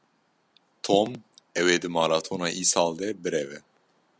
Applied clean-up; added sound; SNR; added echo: none; none; none; none.